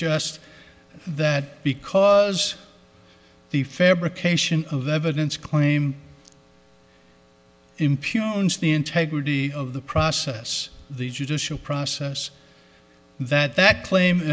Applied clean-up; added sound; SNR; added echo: none; none; none; none.